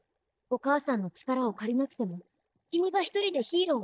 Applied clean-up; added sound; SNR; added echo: neural mask model DeepFilterNet 3.